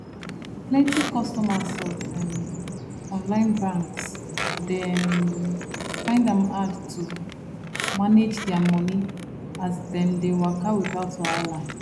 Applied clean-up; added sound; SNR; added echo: none; Squeak + Bird vocalization, bird call, bird song; 7 dB; none.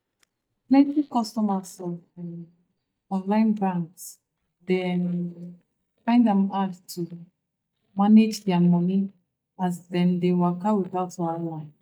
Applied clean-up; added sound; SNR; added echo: neural mask model DeepFilterNet 3.